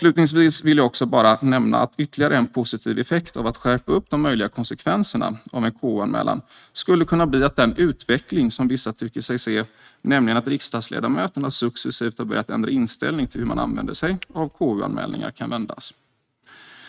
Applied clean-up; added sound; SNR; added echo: neural mask model RNNoise.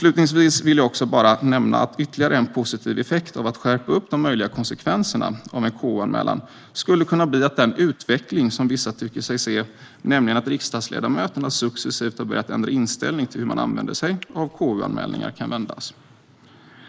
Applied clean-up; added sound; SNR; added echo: neural mask model Resemble Enhance denoiser.